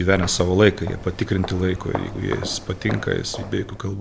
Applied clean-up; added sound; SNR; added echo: none; Walk, footsteps; 13 dB; none.